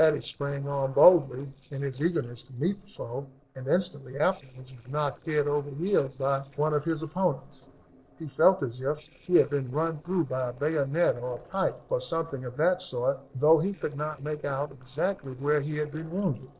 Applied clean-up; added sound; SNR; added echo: neural separator model SepFormer DNS4.